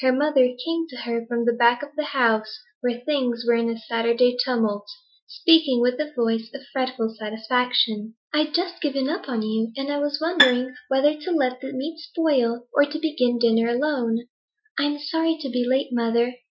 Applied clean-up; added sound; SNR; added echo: classical method Wiener filter.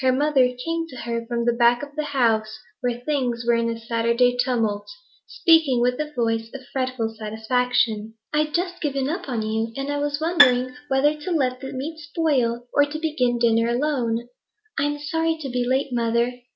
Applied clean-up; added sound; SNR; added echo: none; Bowed string instrument; 1 dB; none.